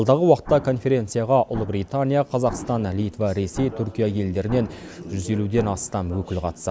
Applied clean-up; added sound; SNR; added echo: none; Explosion; 16 dB; none.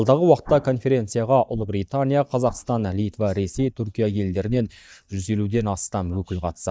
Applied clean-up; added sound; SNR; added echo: neural mask model DeepFilterNet 3.